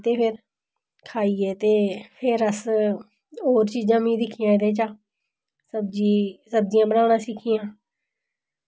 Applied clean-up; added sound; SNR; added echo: none; none; none; none.